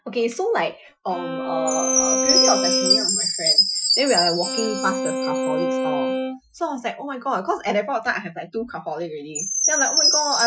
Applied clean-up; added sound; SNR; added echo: classical method Wiener filter.